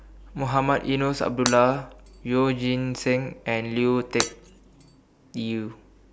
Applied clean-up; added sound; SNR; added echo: none; Shatter; 10 dB; none.